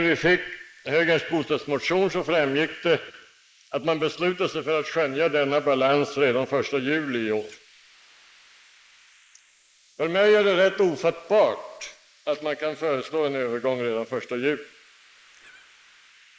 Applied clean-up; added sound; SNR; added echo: neural mask model Resemble Enhance denoiser.